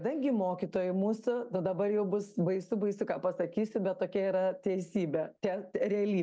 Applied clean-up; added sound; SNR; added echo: none; none; none; none.